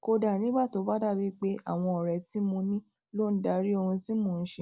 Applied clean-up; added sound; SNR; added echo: none; none; none; none.